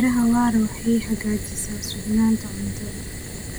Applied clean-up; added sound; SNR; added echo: none; Fire; 10 dB; none.